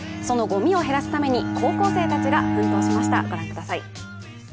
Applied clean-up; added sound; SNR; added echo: none; Bowed string instrument; 1 dB; none.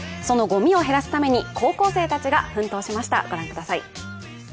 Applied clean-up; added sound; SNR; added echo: none; none; none; none.